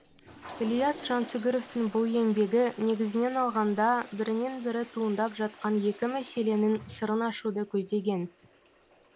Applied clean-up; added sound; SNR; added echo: none; Toilet flush; 19 dB; none.